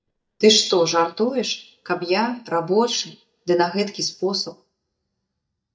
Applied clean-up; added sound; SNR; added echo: neural mask model DeepFilterNet 3.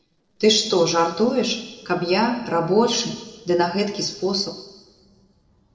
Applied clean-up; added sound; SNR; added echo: neural separator model SepFormer DNS4.